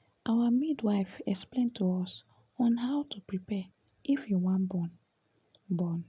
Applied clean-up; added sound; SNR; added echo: none; none; none; none.